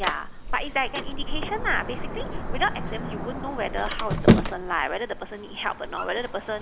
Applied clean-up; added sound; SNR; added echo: none; Sliding door + Motor vehicle (road); -3 dB; none.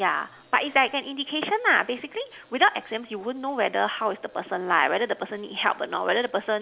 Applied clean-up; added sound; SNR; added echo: none; none; none; none.